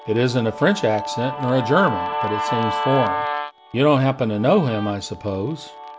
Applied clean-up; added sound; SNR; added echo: none; Guitar; 7 dB; none.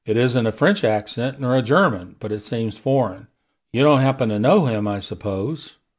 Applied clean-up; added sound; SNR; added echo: none; none; none; none.